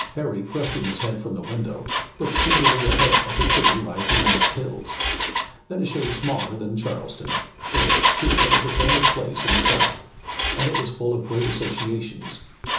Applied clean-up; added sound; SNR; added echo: none; Engine; -5 dB; reverberation time 1.2 s.